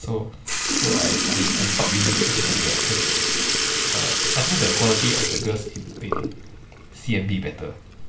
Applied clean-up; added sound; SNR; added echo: none; Sink (filling or washing) / Liquid; -4 dB; reverberation time 0.4 s.